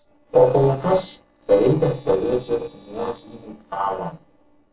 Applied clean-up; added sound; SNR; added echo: neural separator model SepFormer DNS4.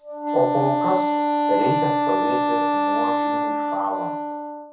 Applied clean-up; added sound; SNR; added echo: none; Wind instrument, woodwind instrument; -5 dB; reverberation time 0.6 s.